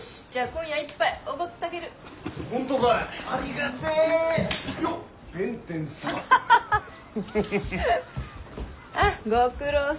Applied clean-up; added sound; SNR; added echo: none; none; none; none.